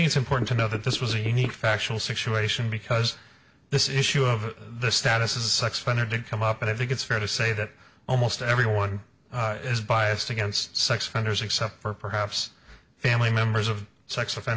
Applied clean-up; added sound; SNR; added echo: none; Knock / Wood; 12 dB; none.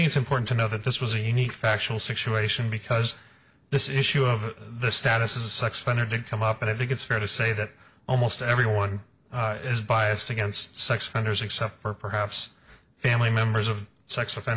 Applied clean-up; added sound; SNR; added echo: neural separator model SepFormer DNS4.